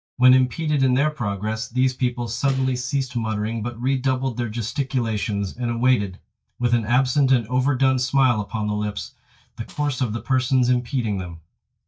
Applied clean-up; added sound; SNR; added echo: neural mask model DeepFilterNet 3.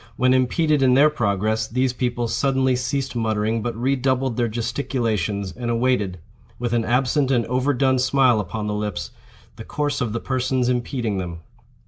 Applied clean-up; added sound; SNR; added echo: none; none; none; none.